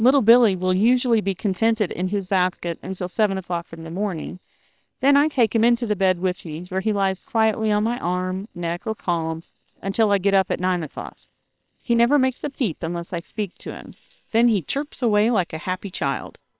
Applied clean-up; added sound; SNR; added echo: neural separator model SepFormer WHAM!.